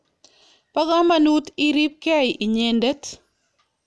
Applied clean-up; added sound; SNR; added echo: none; none; none; none.